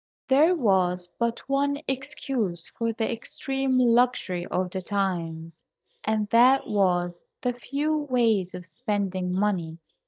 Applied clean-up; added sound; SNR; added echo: neural mask model DeepFilterNet 3.